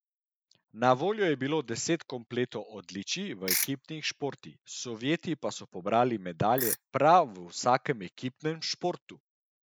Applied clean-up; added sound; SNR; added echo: neural mask model Resemble Enhance denoiser.